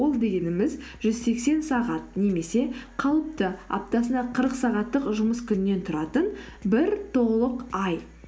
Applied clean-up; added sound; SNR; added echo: none; none; none; none.